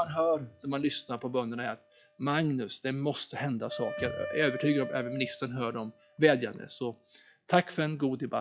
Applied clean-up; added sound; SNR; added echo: classical method log-MMSE.